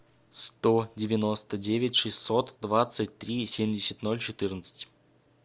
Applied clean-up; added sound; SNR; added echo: none; none; none; none.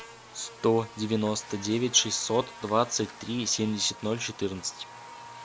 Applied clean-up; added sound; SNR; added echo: none; Buzz; 17 dB; none.